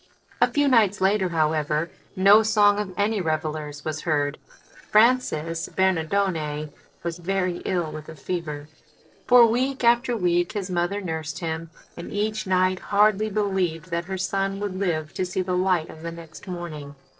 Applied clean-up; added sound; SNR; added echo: neural separator model SepFormer DNS4.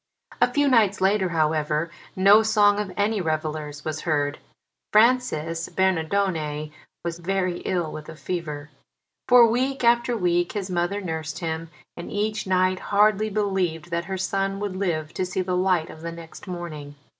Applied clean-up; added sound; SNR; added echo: none; none; none; none.